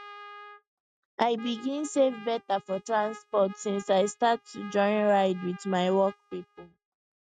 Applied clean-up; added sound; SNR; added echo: neural mask model RNNoise.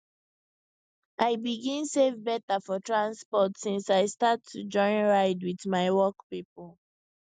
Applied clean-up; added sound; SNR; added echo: none; none; none; none.